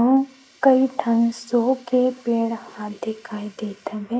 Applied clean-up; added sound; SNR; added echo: neural mask model Resemble Enhance denoiser.